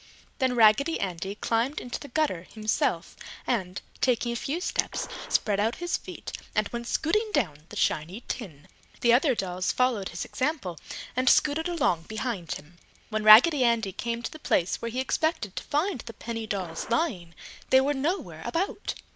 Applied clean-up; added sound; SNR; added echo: none; Gunshot, gunfire; 19 dB; none.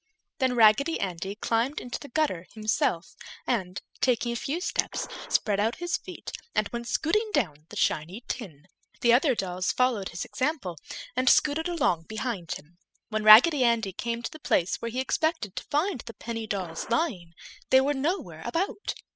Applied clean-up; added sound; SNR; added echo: classical method spectral subtraction.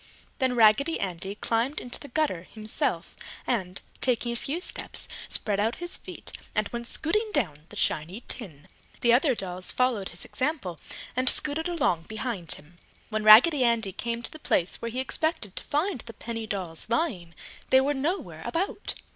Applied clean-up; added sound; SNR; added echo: none; none; none; none.